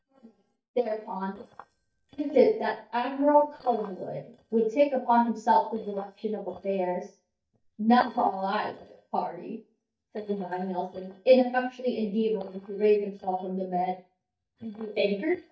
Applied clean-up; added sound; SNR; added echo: neural mask model DeepFilterNet 3.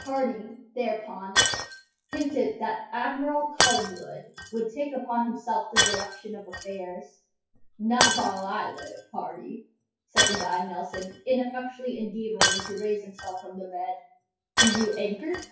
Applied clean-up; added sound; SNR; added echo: classical method WPE with log-MMSE.